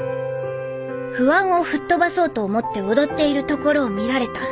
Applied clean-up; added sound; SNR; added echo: none; none; none; none.